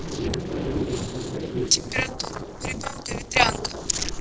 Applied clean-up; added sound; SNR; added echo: neural separator model SepFormer DNS4.